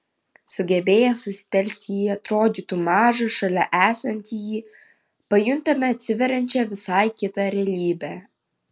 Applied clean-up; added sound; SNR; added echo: none; none; none; none.